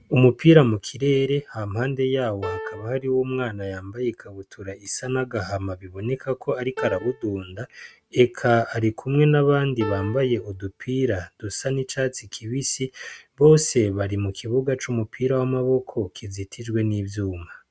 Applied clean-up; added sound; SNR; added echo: neural mask model RNNoise.